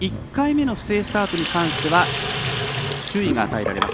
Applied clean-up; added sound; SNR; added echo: none; Sink (filling or washing) / Water tap, faucet; 2 dB; none.